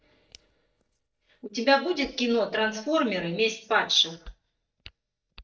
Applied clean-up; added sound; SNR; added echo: neural mask model DeepFilterNet 3.